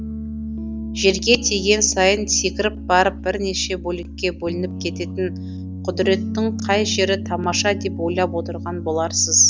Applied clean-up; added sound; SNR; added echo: none; Piano; 8 dB; none.